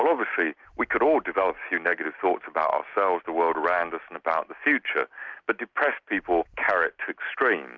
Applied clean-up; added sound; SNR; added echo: none; none; none; none.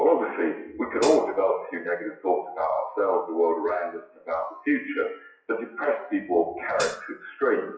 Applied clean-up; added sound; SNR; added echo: classical method WPE with log-MMSE.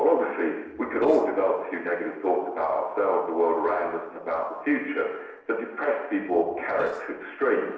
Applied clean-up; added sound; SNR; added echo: neural separator model SepFormer DNS4.